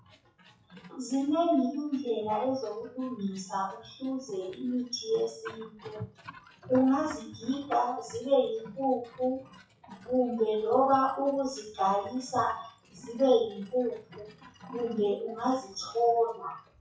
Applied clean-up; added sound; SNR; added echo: classical method WPE with log-MMSE.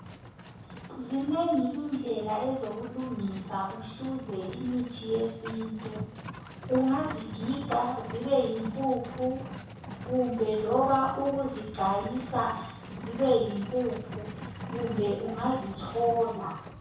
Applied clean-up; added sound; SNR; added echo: none; Livestock, farm animals, working animals; 10 dB; reverberation time 0.7 s.